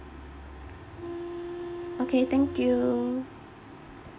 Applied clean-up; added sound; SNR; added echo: none; Wind instrument, woodwind instrument; 9 dB; none.